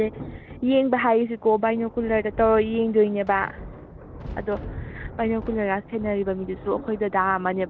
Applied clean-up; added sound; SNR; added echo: none; Thunder; 15 dB; none.